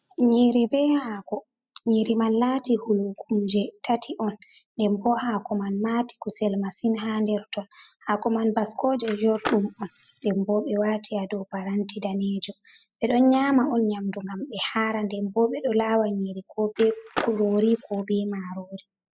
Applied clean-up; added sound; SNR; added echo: classical method spectral subtraction.